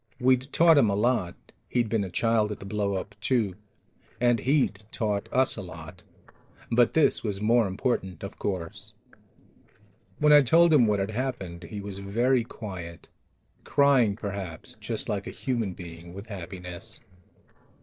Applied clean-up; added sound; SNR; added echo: neural separator model SepFormer DNS4.